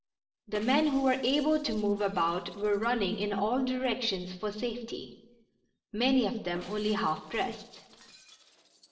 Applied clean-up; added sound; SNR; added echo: neural separator model SepFormer DNS4.